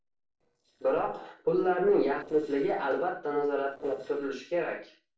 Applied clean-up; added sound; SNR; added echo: neural separator model SepFormer DNS4.